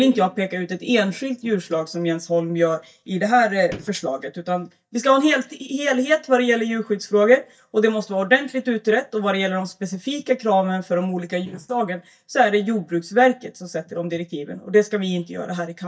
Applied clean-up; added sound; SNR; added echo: neural mask model DeepFilterNet 3.